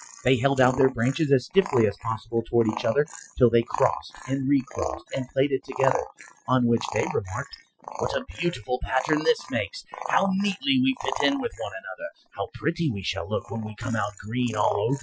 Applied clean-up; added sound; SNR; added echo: classical method Wiener filter.